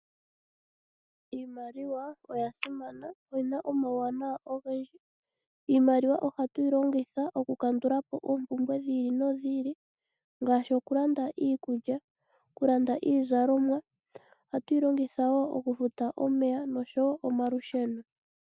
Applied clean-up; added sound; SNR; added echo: none; none; none; none.